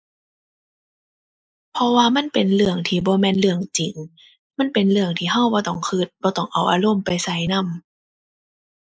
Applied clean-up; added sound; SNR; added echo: neural mask model Resemble Enhance denoiser.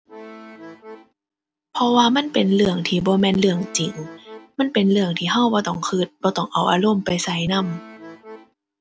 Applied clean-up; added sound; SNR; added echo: none; Accordion; 18 dB; none.